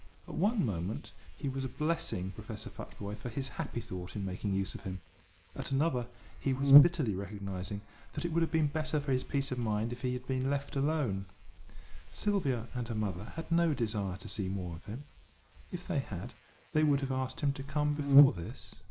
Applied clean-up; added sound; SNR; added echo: neural mask model Resemble Enhance denoiser.